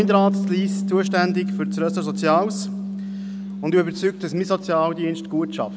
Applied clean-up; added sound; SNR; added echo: none; Bass guitar; 3 dB; none.